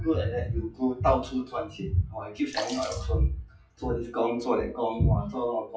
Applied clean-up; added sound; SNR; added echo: classical method WPE with log-MMSE.